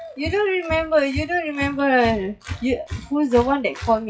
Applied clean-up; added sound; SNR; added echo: classical method WPE with log-MMSE.